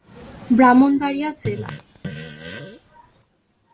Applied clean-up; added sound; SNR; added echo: none; Fart; 12 dB; none.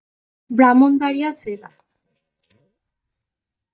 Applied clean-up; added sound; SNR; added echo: neural mask model DeepFilterNet 3.